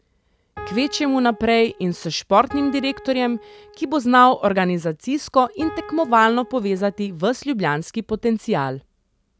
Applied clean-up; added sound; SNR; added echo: none; Piano; 17 dB; none.